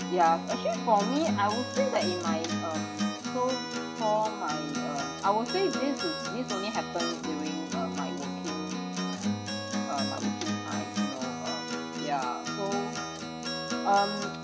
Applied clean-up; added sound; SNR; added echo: none; Acoustic guitar; 1 dB; reverberation time 1.5 s.